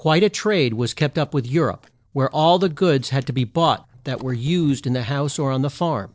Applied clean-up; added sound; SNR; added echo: neural separator model SepFormer DNS4.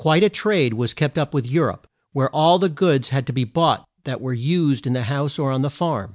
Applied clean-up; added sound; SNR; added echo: none; none; none; none.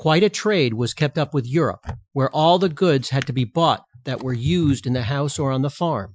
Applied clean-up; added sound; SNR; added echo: classical method Wiener filter.